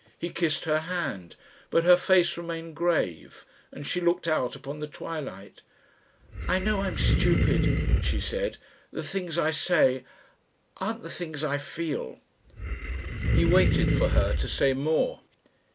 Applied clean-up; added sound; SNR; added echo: none; Animal; -3 dB; none.